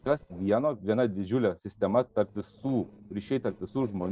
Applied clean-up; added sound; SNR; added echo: neural separator model SepFormer DNS4.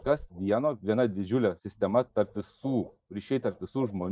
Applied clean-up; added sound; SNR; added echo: neural mask model DeepFilterNet 3.